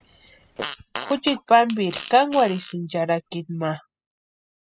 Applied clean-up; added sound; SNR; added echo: classical method spectral subtraction.